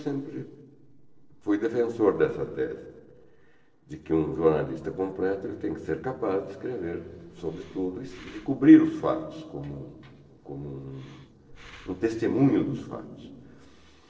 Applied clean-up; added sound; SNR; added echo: neural separator model SepFormer DNS4.